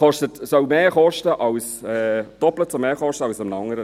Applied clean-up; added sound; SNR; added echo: none; none; none; none.